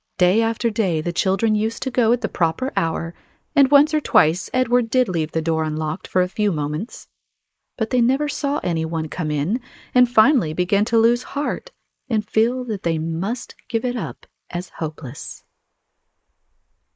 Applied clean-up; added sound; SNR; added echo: neural mask model Resemble Enhance denoiser.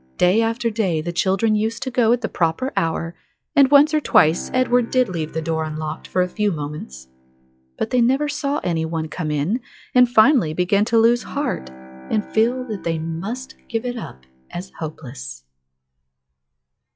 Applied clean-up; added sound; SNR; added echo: classical method log-MMSE.